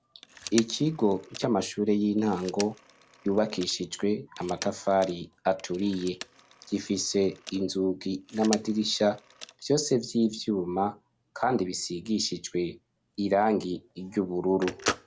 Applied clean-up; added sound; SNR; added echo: none; Telephone; 15 dB; none.